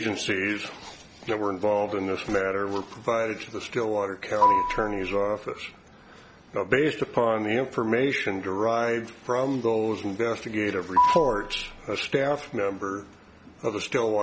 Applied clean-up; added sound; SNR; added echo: none; Marimba, xylophone; 0 dB; none.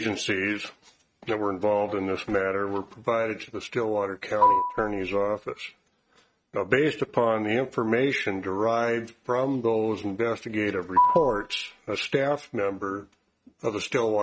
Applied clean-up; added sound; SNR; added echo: neural mask model RNNoise.